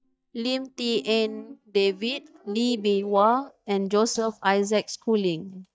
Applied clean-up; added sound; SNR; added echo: neural mask model DeepFilterNet 3.